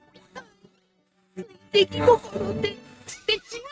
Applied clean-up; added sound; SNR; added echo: neural mask model RNNoise.